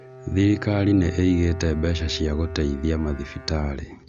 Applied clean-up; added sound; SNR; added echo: none; Bowed string instrument; 15 dB; none.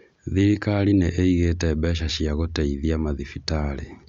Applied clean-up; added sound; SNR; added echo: none; none; none; none.